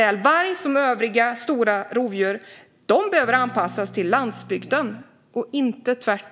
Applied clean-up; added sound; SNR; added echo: none; Electric guitar / Strum; 18 dB; none.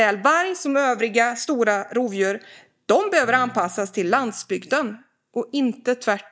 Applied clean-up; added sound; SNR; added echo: neural mask model DeepFilterNet 3.